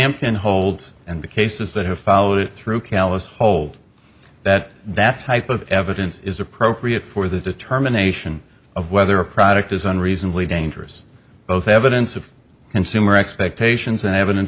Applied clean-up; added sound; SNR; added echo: none; none; none; none.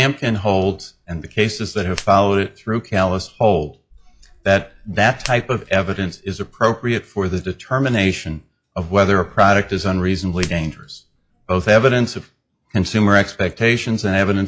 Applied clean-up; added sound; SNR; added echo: classical method log-MMSE.